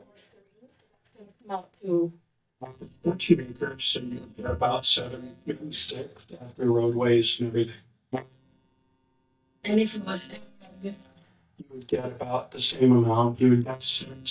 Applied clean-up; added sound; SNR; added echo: neural mask model DeepFilterNet 3.